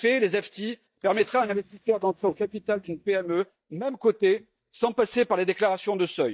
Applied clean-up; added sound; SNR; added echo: neural mask model DeepFilterNet 3.